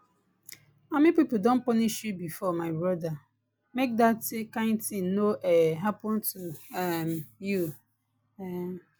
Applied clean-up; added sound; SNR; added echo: none; none; none; none.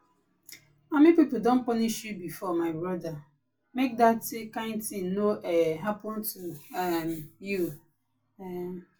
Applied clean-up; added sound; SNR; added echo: none; none; none; reverberation time 0.2 s.